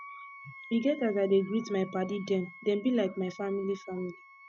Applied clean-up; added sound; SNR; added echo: none; Wind instrument, woodwind instrument; 18 dB; none.